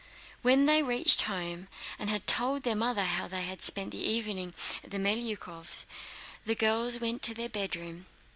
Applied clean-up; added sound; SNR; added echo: none; none; none; none.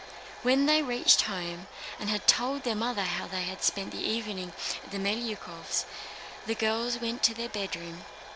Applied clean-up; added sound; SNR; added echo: none; Domestic sounds, home sounds; 14 dB; none.